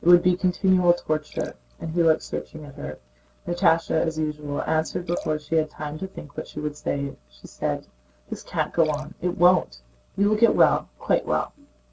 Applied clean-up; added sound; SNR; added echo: none; Liquid; 19 dB; none.